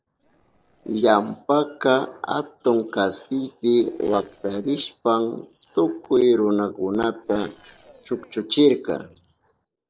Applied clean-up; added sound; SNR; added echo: neural separator model SepFormer DNS4.